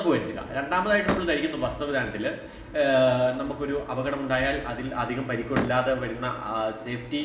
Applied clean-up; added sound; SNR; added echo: none; Slam; 8 dB; reverberation time 1.2 s.